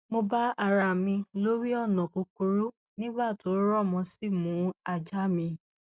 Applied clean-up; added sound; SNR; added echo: none; none; none; none.